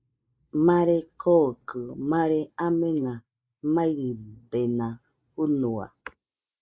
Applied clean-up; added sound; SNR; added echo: neural mask model Resemble Enhance denoiser.